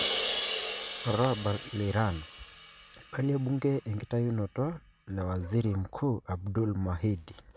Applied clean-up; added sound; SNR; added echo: none; Crash cymbal; 8 dB; none.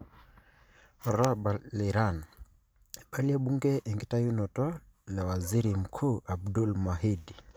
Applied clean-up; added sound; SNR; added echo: none; none; none; none.